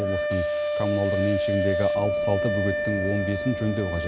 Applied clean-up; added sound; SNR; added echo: none; Wind instrument, woodwind instrument; -1 dB; none.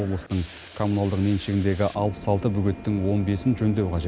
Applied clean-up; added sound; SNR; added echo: none; none; none; none.